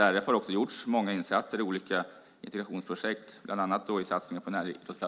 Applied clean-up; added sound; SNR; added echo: none; none; none; none.